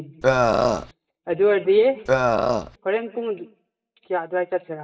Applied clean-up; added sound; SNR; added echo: neural mask model DeepFilterNet 3.